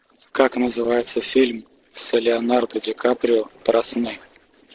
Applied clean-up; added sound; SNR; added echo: neural separator model SepFormer DNS4.